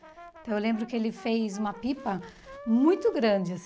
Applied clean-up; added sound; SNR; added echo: none; Brass instrument; 20 dB; none.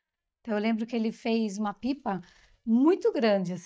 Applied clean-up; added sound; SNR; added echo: neural mask model DeepFilterNet 3.